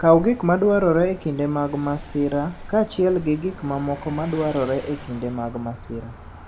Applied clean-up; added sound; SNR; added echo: none; Vehicle; 16 dB; reverberation time 1.1 s.